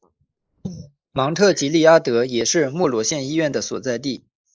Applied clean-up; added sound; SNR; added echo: neural mask model Resemble Enhance denoiser.